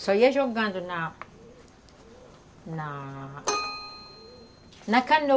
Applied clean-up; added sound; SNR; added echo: none; Keyboard (musical); 13 dB; none.